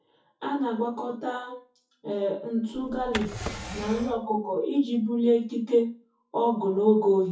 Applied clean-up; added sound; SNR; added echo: classical method WPE with log-MMSE.